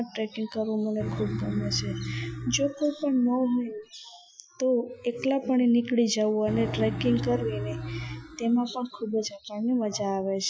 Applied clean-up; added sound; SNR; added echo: classical method Wiener filter.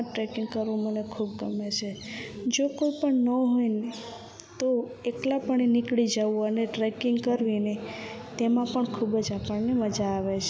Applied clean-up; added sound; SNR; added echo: none; none; none; none.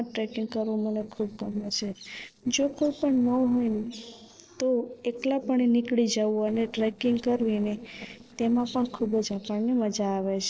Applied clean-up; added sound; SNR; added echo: neural separator model SepFormer DNS4.